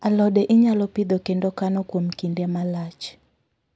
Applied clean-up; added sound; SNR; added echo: none; none; none; none.